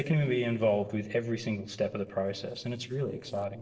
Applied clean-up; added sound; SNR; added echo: neural separator model SepFormer DNS4.